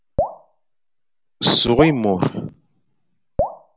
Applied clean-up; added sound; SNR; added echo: none; Drip; 7 dB; none.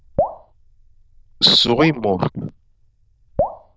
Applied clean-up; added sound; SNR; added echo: neural diffusion model UNIVERSE++.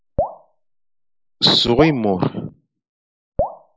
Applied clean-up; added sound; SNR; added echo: neural mask model Resemble Enhance denoiser.